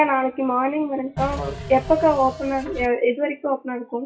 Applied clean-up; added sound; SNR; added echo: classical method WPE with log-MMSE.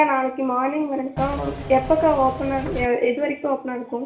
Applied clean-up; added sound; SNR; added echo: none; Engine / Mechanisms; 9 dB; reverberation time 0.5 s.